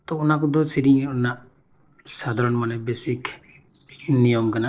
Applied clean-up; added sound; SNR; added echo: neural separator model SepFormer DNS4.